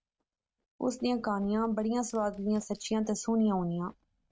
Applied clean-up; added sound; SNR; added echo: neural mask model RNNoise.